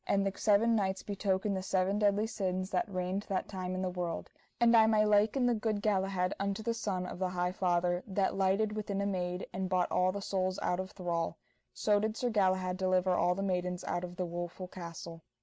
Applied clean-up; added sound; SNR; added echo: none; none; none; none.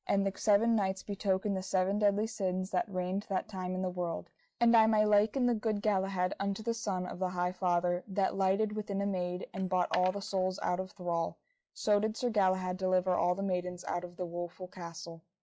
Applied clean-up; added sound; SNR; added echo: classical method log-MMSE.